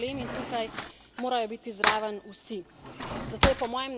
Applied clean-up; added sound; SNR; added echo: none; Cutlery, silverware / Drawer open or close; -1 dB; none.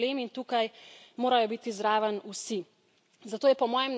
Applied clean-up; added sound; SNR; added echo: none; none; none; none.